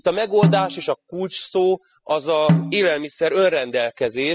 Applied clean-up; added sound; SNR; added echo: classical method spectral subtraction.